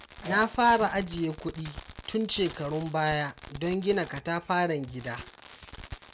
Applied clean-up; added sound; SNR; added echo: none; Fireworks; 13 dB; none.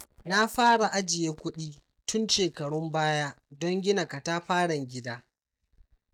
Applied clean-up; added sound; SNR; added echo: neural mask model DeepFilterNet 3.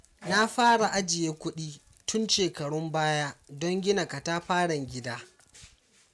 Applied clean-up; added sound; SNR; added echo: none; none; none; none.